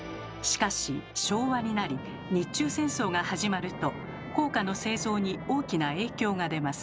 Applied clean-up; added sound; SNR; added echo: none; Trumpet; 19 dB; none.